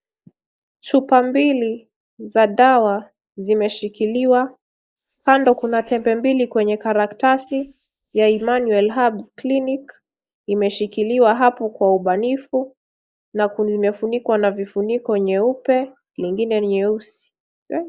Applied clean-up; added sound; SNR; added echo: neural mask model Resemble Enhance denoiser.